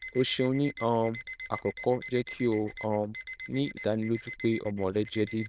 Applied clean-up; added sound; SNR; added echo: neural diffusion model UNIVERSE++.